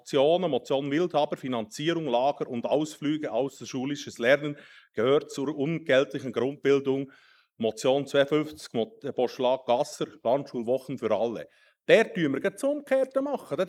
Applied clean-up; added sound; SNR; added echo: neural mask model Resemble Enhance denoiser.